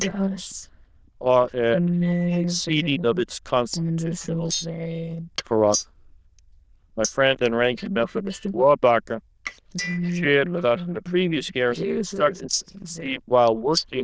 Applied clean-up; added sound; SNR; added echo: neural diffusion model UNIVERSE++.